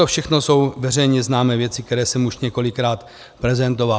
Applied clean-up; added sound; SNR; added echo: none; none; none; none.